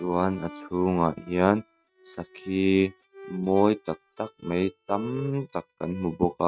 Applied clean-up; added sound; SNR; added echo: neural mask model RNNoise.